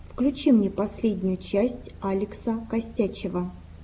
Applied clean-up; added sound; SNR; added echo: none; none; none; none.